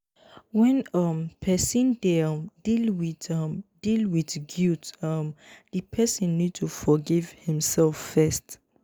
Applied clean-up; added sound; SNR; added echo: none; none; none; none.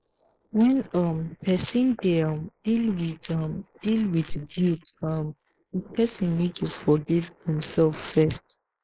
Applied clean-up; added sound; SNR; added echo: neural mask model Resemble Enhance denoiser.